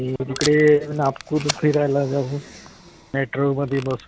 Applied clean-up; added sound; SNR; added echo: none; Packing tape, duct tape; 14 dB; none.